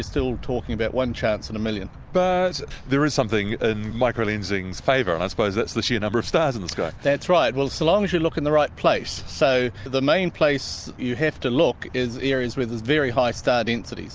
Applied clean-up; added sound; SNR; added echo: none; none; none; none.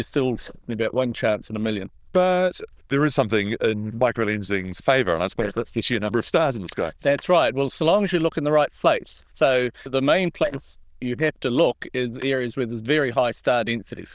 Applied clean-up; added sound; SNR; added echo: neural diffusion model UNIVERSE++.